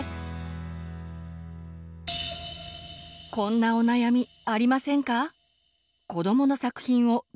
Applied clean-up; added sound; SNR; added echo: none; none; none; none.